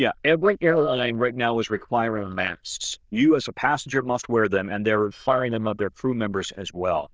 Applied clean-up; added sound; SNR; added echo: neural diffusion model UNIVERSE++.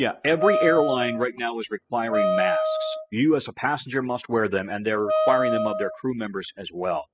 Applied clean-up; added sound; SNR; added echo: classical method spectral subtraction.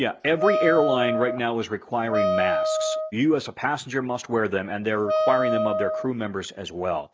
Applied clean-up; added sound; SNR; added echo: none; Wind instrument, woodwind instrument; 0 dB; none.